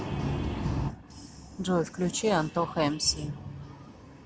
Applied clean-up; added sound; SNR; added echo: none; none; none; none.